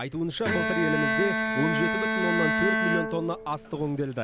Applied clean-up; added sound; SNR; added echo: none; Bowed string instrument; -2 dB; none.